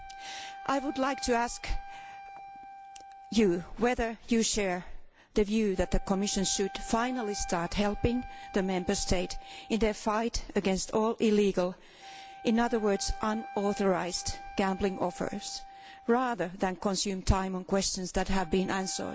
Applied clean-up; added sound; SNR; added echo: none; Wind instrument, woodwind instrument; 17 dB; none.